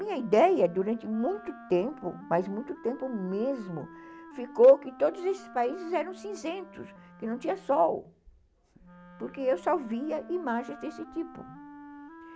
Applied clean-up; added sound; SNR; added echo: none; Wind instrument, woodwind instrument; 19 dB; none.